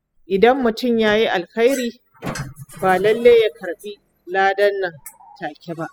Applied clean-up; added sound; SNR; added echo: classical method spectral subtraction.